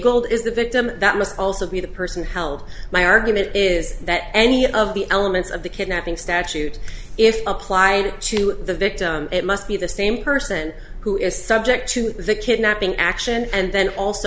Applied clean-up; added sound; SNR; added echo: none; none; none; none.